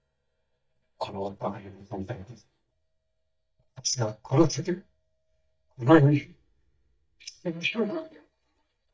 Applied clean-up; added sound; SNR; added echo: neural mask model DeepFilterNet 3.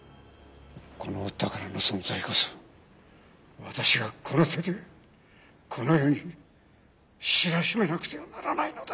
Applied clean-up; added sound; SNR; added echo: none; none; none; none.